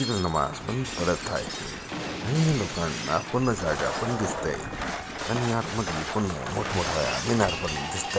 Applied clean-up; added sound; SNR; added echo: none; Shatter; 5 dB; none.